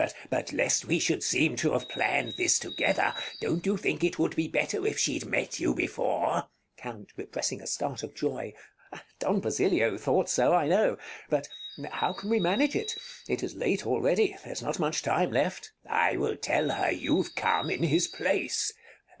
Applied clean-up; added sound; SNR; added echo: none; Bird; 14 dB; none.